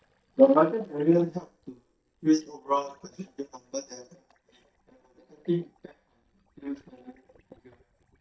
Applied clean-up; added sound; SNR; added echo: neural mask model DeepFilterNet 3.